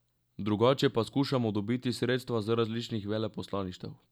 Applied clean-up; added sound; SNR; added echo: none; none; none; none.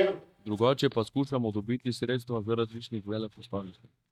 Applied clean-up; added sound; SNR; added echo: neural mask model DeepFilterNet 3.